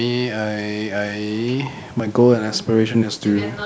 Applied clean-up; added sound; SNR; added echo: none; none; none; none.